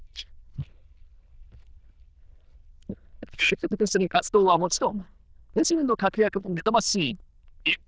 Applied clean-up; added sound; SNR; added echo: neural diffusion model UNIVERSE++.